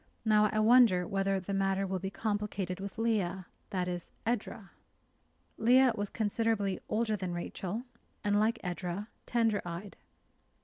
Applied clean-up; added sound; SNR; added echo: none; none; none; none.